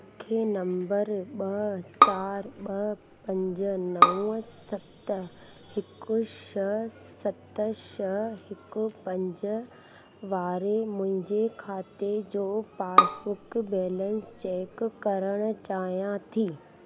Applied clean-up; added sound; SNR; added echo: none; Bowed string instrument; -3 dB; none.